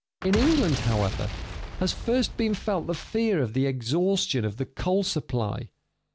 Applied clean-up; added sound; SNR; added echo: none; Boom; 7 dB; none.